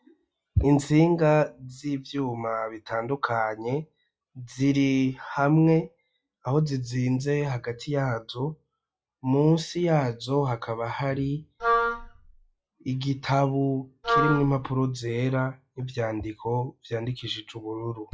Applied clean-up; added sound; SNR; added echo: classical method log-MMSE.